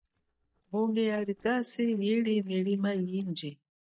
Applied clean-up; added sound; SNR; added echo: neural mask model DeepFilterNet 3.